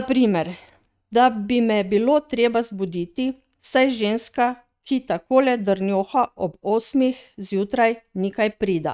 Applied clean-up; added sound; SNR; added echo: neural mask model RNNoise.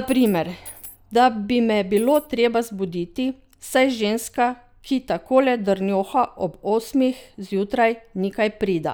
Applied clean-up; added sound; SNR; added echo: none; Coin (dropping); 19 dB; none.